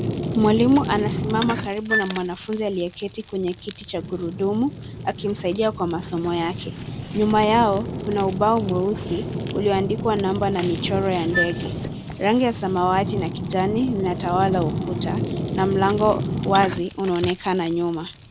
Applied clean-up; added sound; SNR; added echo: none; Fire + Wind instrument, woodwind instrument; 5 dB; none.